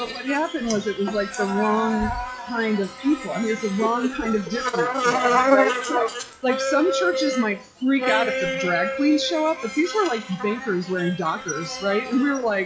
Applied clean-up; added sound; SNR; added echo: classical method log-MMSE.